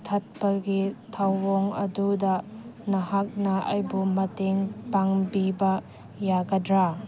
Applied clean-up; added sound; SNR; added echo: none; none; none; none.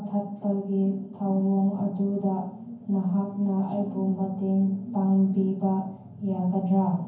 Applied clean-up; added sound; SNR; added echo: none; none; none; reverberation time 0.9 s.